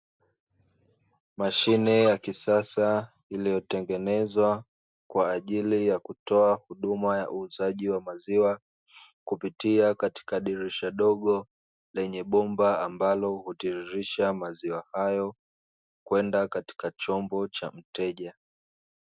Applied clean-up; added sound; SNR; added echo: none; none; none; none.